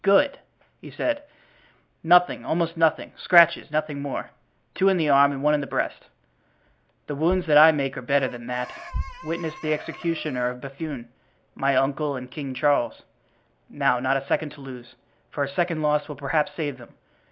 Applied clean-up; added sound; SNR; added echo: none; Chicken, rooster; 17 dB; none.